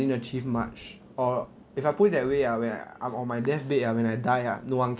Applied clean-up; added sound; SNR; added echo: none; none; none; none.